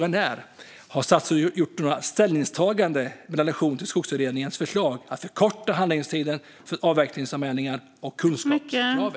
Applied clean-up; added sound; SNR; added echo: none; none; none; none.